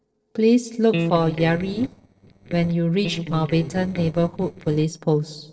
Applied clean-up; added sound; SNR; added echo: neural separator model SepFormer DNS4.